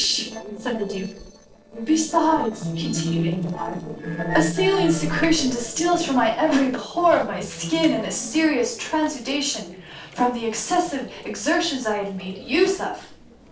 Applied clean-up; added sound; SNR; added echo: neural separator model SepFormer DNS4.